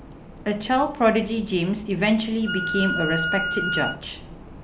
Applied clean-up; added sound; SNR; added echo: none; Wind instrument, woodwind instrument; 4 dB; none.